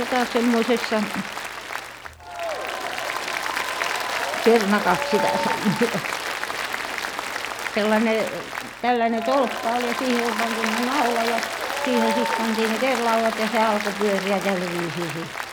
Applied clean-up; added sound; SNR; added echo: none; Applause; 3 dB; none.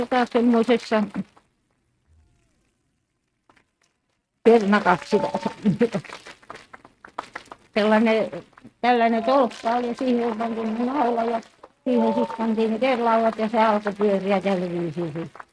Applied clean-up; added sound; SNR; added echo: neural mask model RNNoise.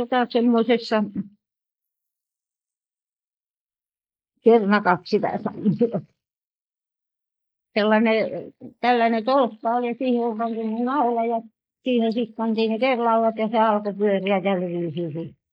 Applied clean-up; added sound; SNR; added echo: neural mask model Resemble Enhance denoiser.